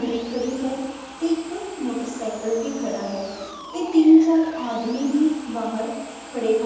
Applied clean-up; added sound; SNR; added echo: none; Sawing; 18 dB; reverberation time 1.1 s.